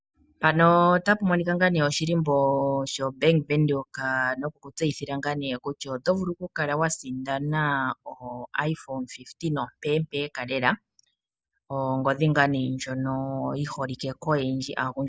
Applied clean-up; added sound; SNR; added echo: none; none; none; none.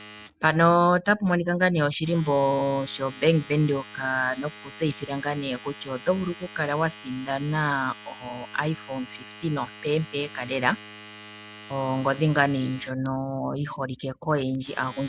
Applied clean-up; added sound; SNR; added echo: none; Domestic sounds, home sounds; 19 dB; none.